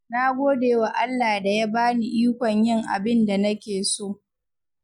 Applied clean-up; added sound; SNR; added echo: none; none; none; none.